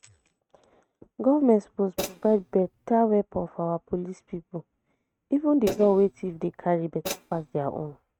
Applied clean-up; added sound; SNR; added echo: neural mask model RNNoise.